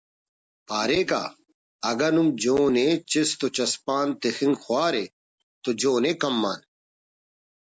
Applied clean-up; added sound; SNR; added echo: none; none; none; none.